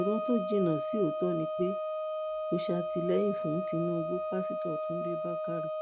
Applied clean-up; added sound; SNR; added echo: none; Wind instrument, woodwind instrument; 1 dB; none.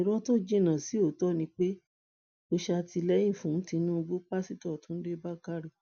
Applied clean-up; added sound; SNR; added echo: none; none; none; none.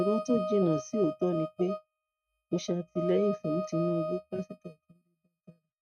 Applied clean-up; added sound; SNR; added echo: neural mask model RNNoise.